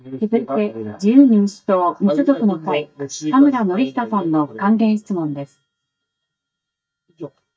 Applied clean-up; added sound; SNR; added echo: neural mask model DeepFilterNet 3.